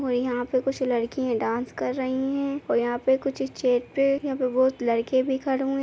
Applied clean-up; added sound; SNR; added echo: none; none; none; none.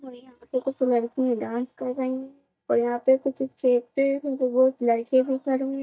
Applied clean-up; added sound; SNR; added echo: neural mask model DeepFilterNet 3.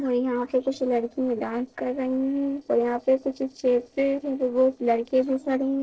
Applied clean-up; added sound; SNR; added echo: neural separator model SepFormer DNS4.